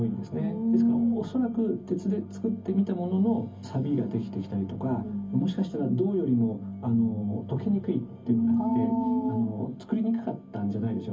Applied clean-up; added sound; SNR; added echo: none; none; none; reverberation time 0.3 s.